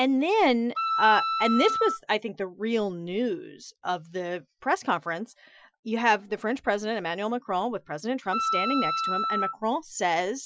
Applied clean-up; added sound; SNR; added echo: classical method Wiener filter.